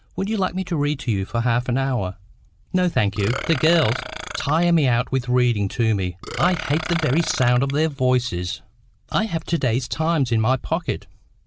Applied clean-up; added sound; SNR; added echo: none; Burping, eructation; 9 dB; none.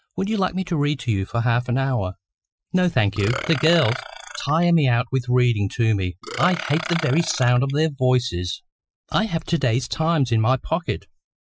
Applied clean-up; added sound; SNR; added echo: classical method Wiener filter.